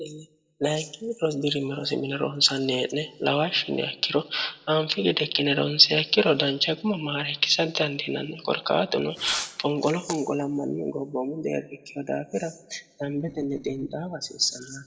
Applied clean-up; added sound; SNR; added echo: neural separator model SepFormer DNS4.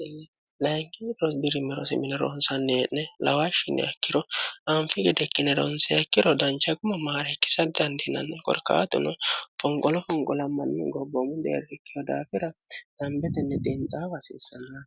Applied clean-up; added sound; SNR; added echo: none; none; none; none.